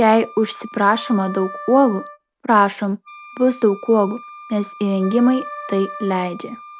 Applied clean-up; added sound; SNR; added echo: none; Wind instrument, woodwind instrument + Wind instrument, woodwind instrument; 16 dB; none.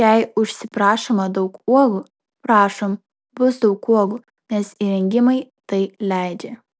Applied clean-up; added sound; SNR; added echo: none; none; none; none.